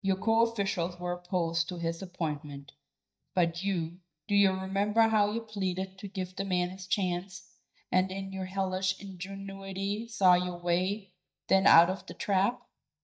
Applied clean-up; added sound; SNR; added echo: neural mask model DeepFilterNet 3.